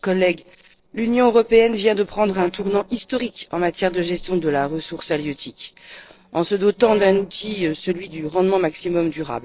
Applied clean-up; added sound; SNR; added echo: neural separator model SepFormer DNS4.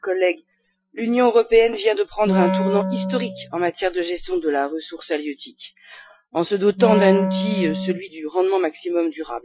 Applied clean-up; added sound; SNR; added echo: classical method Wiener filter.